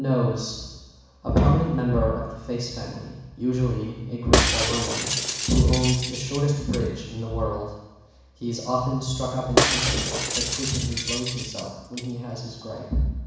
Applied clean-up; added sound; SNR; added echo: none; Shatter; 2 dB; reverberation time 1.1 s.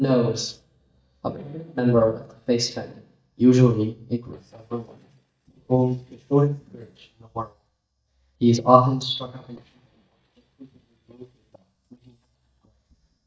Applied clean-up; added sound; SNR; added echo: neural mask model DeepFilterNet 3.